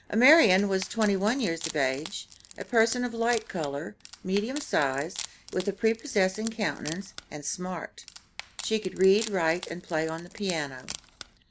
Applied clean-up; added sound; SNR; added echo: none; Wood; 15 dB; none.